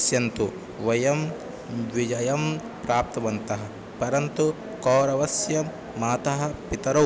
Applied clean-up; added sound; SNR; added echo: none; none; none; none.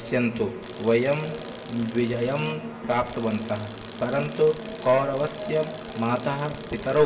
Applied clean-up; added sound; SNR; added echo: none; Tools; 17 dB; reverberation time 0.7 s.